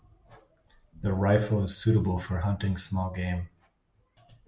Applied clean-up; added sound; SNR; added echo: none; none; none; none.